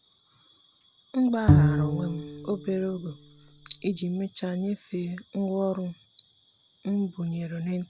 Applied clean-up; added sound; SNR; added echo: none; Bowed string instrument; -5 dB; none.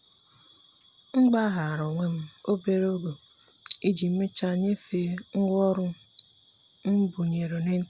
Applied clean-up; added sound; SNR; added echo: none; none; none; none.